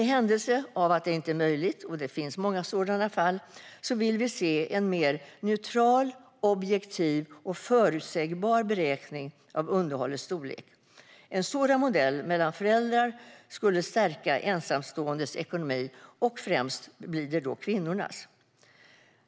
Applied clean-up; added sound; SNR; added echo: none; none; none; none.